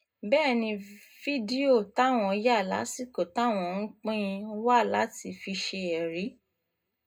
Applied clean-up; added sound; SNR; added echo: none; none; none; reverberation time 0.2 s.